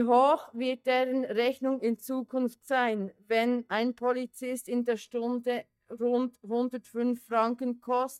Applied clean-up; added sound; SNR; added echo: neural mask model DeepFilterNet 3.